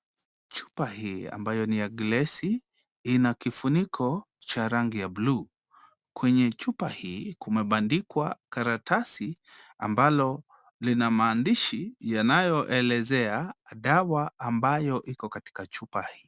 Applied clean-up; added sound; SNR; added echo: none; none; none; none.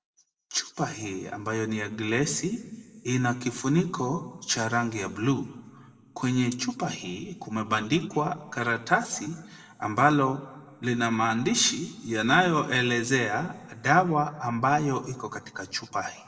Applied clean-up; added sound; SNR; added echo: none; none; none; reverberation time 1.0 s.